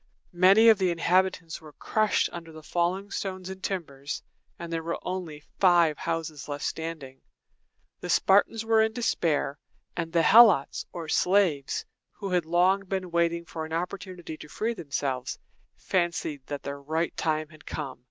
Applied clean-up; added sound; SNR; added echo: none; none; none; none.